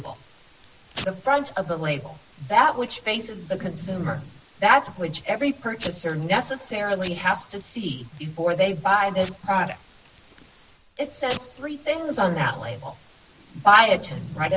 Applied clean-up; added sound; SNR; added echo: none; Packing tape, duct tape / Tearing; 18 dB; none.